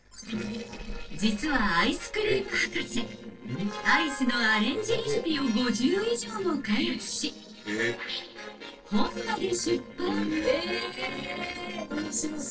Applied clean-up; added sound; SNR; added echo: neural separator model SepFormer DNS4.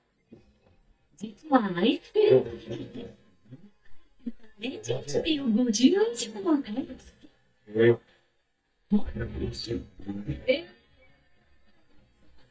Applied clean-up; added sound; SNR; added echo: neural mask model DeepFilterNet 3.